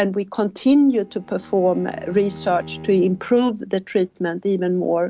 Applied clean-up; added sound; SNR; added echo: none; Bowed string instrument; 20 dB; none.